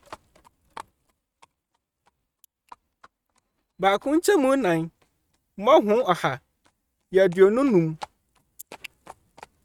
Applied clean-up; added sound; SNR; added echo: neural mask model RNNoise.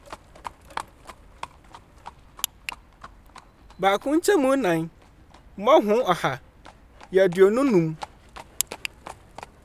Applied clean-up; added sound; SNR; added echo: none; Livestock, farm animals, working animals; 19 dB; none.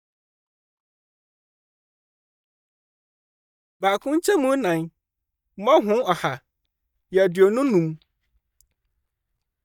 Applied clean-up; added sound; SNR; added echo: neural mask model DeepFilterNet 3.